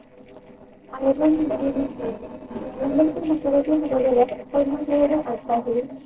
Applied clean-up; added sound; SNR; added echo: neural separator model SepFormer DNS4.